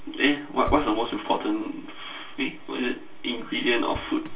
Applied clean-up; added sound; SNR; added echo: none; Motor vehicle (road); 15 dB; reverberation time 0.2 s.